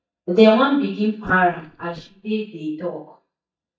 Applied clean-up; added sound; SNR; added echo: neural mask model DeepFilterNet 3.